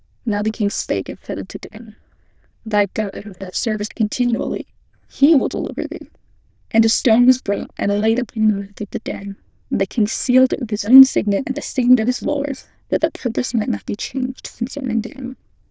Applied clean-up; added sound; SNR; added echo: neural diffusion model UNIVERSE++.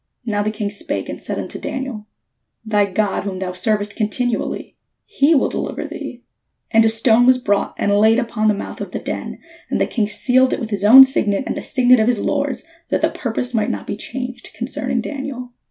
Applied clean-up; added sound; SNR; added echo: none; none; none; none.